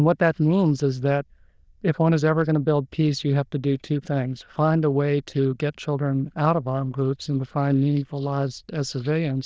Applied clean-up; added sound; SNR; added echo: neural diffusion model UNIVERSE++.